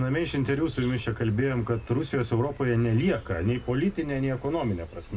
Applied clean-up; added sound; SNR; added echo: none; Insect; 18 dB; reverberation time 0.2 s.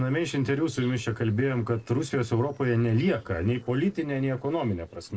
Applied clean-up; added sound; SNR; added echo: neural separator model SepFormer DNS4.